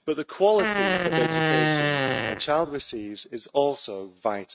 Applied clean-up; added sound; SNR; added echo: neural mask model RNNoise.